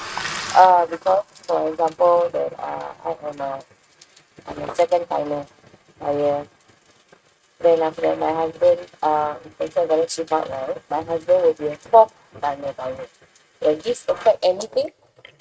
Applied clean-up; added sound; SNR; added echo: neural mask model RNNoise.